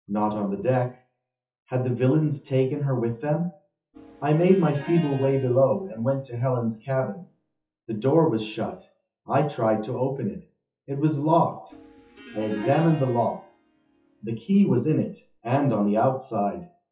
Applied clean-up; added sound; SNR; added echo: classical method WPE with log-MMSE.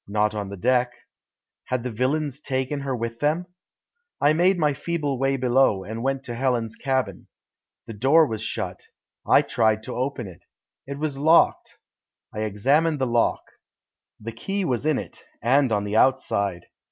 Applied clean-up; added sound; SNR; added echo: none; none; none; none.